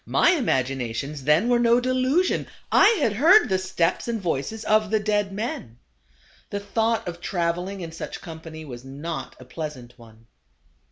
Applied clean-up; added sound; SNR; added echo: none; Gunshot, gunfire; 20 dB; none.